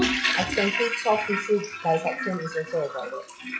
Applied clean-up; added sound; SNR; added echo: classical method log-MMSE.